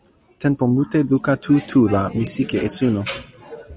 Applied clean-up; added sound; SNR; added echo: none; none; none; none.